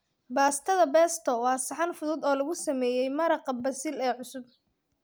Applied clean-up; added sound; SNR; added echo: none; none; none; none.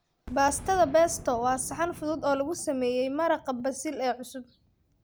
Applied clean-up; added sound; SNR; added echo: none; Boom; 19 dB; none.